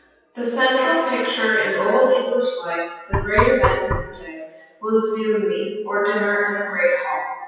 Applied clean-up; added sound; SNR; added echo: classical method WPE with log-MMSE.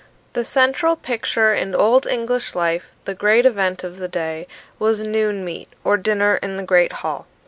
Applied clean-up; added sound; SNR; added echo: none; none; none; none.